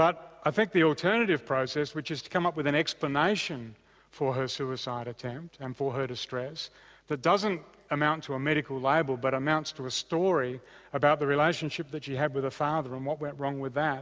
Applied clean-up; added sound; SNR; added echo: none; none; none; none.